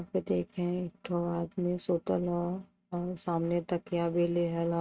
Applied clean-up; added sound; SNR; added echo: neural mask model RNNoise.